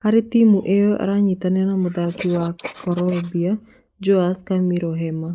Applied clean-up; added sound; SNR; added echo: neural mask model Resemble Enhance denoiser.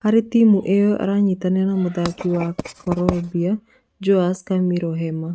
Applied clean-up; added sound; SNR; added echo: neural mask model RNNoise.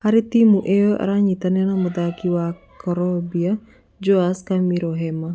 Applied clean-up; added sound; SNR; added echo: none; none; none; none.